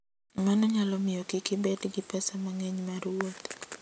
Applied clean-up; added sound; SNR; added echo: none; none; none; none.